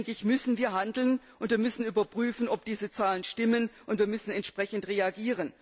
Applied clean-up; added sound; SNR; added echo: none; none; none; none.